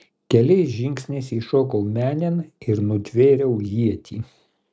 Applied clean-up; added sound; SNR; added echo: none; none; none; none.